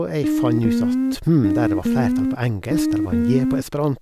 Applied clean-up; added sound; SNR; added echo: none; Guitar; -3 dB; none.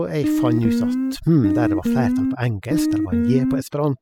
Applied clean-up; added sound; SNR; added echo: classical method spectral subtraction.